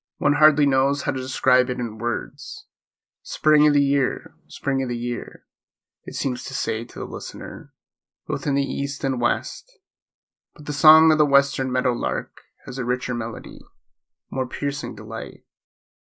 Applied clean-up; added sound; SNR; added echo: neural mask model Resemble Enhance denoiser.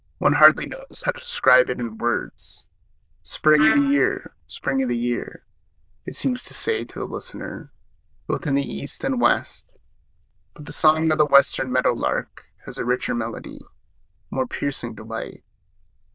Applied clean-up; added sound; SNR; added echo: neural diffusion model UNIVERSE++.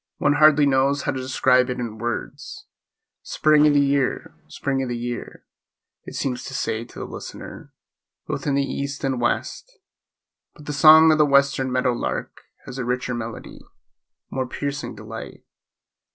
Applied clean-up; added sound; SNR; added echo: neural separator model SepFormer DNS4.